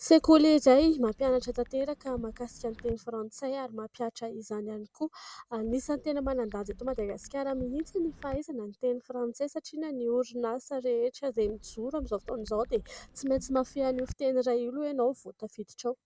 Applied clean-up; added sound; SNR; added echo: none; Chatter / Chirp, tweet / Car passing by / Typing; 18 dB; none.